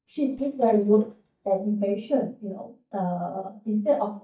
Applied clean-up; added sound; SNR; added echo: neural mask model DeepFilterNet 3.